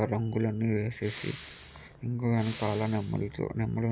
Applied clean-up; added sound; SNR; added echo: none; Respiratory sounds; 18 dB; none.